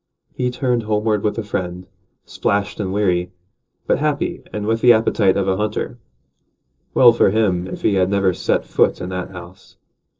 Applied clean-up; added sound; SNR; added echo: neural separator model SepFormer DNS4.